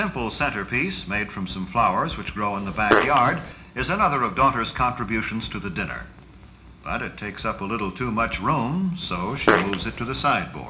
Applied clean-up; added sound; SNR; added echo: none; Fart; -1 dB; reverberation time 0.4 s.